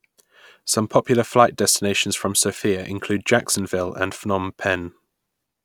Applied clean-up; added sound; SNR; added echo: none; none; none; none.